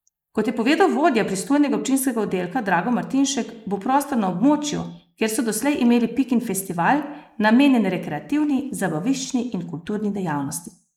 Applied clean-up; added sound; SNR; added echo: neural mask model Resemble Enhance denoiser.